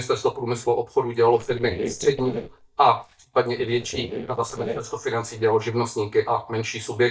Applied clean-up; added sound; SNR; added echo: neural mask model DeepFilterNet 3.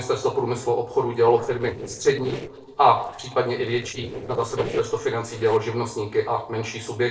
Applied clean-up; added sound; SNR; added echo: neural separator model SepFormer DNS4.